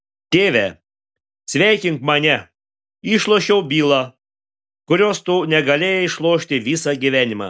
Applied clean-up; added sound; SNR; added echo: none; none; none; none.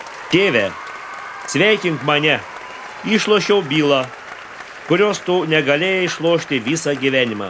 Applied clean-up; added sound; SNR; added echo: none; Applause; 15 dB; none.